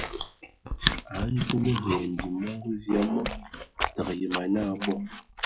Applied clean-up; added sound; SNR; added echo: classical method log-MMSE.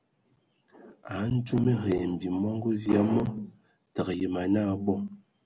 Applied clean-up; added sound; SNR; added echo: none; none; none; none.